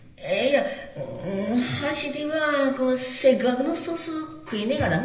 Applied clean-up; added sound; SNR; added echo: none; none; none; reverberation time 0.8 s.